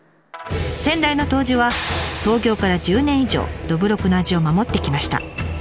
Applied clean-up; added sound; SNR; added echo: none; none; none; none.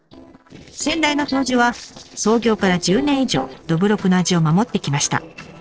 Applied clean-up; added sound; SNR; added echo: neural separator model SepFormer DNS4.